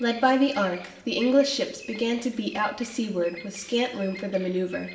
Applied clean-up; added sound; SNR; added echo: none; Bird vocalization, bird call, bird song; 19 dB; reverberation time 0.8 s.